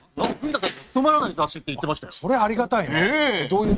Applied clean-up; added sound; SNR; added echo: neural mask model RNNoise.